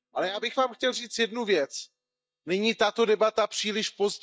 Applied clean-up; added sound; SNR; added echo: neural mask model DeepFilterNet 3.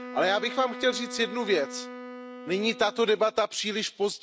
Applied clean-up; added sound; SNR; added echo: none; Wind instrument, woodwind instrument; 13 dB; none.